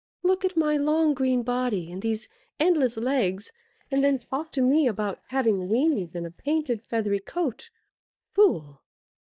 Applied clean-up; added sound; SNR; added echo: neural mask model DeepFilterNet 3.